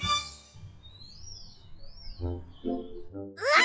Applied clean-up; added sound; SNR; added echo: classical method log-MMSE.